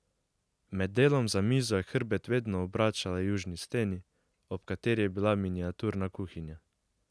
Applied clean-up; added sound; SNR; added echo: none; none; none; none.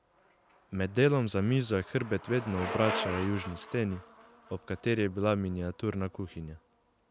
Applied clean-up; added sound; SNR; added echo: none; Bicycle; 12 dB; none.